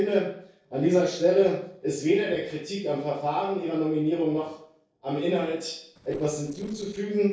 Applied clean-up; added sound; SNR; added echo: neural separator model SepFormer DNS4.